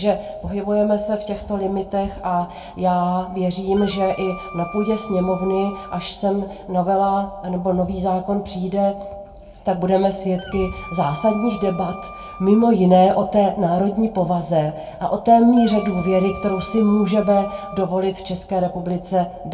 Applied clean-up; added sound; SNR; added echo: none; Wind instrument, woodwind instrument; 18 dB; reverberation time 0.2 s.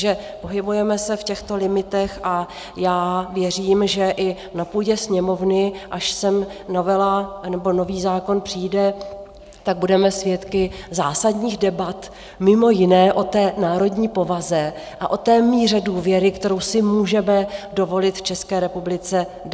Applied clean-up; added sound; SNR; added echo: none; none; none; none.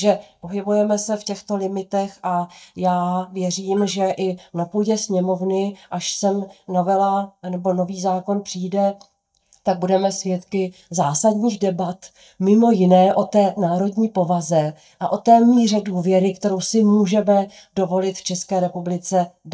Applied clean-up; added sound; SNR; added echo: neural mask model DeepFilterNet 3.